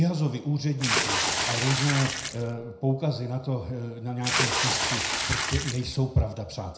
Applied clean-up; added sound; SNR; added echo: none; Water / Splash, splatter; 0 dB; reverberation time 0.4 s.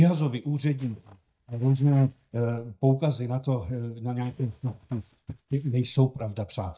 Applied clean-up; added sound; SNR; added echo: neural mask model DeepFilterNet 3.